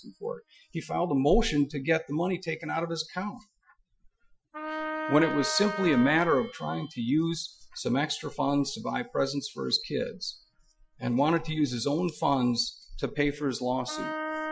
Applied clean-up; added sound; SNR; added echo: classical method Wiener filter.